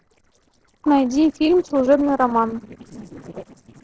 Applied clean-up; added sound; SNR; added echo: neural separator model SepFormer DNS4.